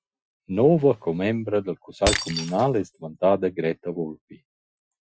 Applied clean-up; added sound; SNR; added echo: classical method Wiener filter.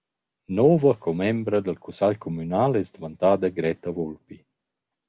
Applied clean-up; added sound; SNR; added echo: none; none; none; none.